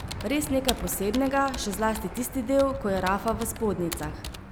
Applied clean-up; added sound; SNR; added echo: none; Engine / Aircraft + Computer keyboard; 9 dB; none.